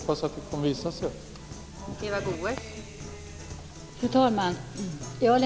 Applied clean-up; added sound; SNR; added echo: none; Guitar; 12 dB; none.